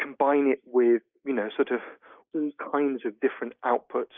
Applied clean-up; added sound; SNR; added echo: neural mask model Resemble Enhance denoiser.